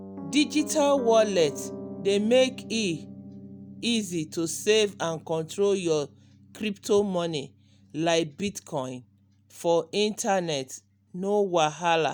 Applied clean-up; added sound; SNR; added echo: none; Piano; 16 dB; none.